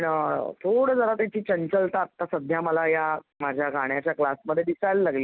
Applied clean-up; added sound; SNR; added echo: none; none; none; none.